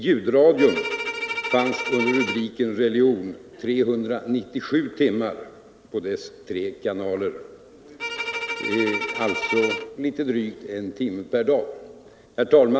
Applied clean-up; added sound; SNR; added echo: none; Bowed string instrument; 6 dB; none.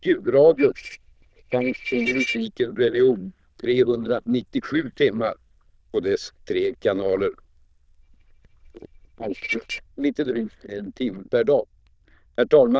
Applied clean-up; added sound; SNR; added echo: neural diffusion model UNIVERSE++.